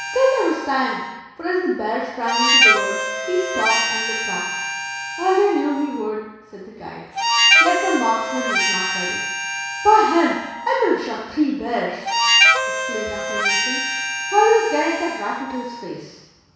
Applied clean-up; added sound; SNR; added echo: none; Harmonica; 0 dB; reverberation time 1.1 s.